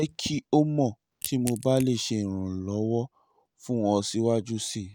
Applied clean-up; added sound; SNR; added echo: none; Crack / Crushing; 14 dB; none.